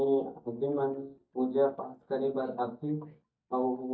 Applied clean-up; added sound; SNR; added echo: neural mask model DeepFilterNet 3.